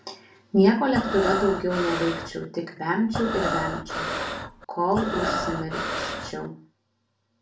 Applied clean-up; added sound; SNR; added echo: none; Breathing; 3 dB; reverberation time 0.3 s.